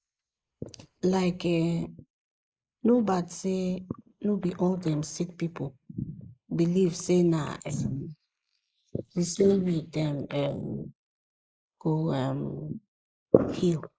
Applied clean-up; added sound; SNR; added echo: neural mask model Resemble Enhance denoiser.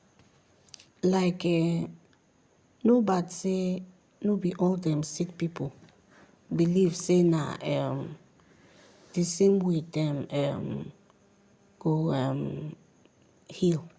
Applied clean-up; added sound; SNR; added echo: none; none; none; none.